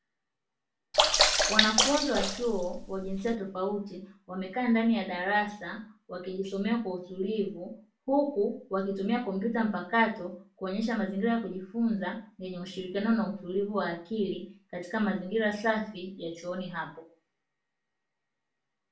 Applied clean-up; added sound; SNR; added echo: none; Sink (filling or washing) / Water / Splash, splatter; -4 dB; reverberation time 0.3 s.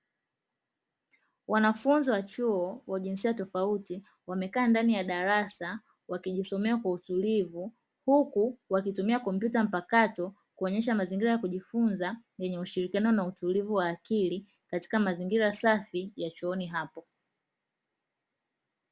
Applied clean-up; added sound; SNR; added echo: none; none; none; none.